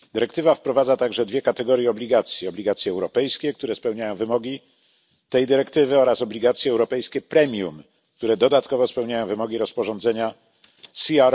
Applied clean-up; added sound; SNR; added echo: none; none; none; none.